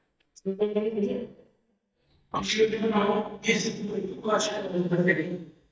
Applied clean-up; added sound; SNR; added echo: neural mask model DeepFilterNet 3.